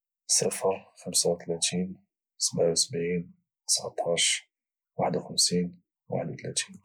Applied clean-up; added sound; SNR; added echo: none; none; none; none.